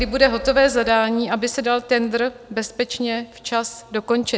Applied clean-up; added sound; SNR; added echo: none; none; none; none.